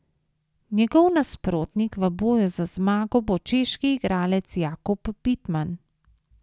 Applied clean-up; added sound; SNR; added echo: none; none; none; none.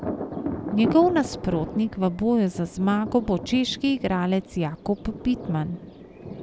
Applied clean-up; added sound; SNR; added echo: none; Thunder; 10 dB; none.